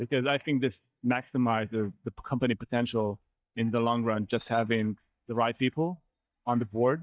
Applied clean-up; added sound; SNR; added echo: neural mask model DeepFilterNet 3.